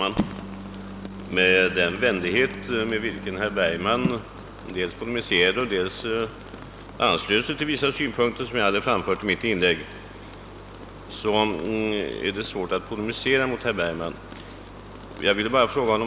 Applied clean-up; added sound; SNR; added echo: none; Rain; 18 dB; none.